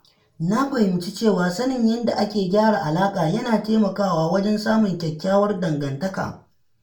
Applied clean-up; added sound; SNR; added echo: none; none; none; reverberation time 0.2 s.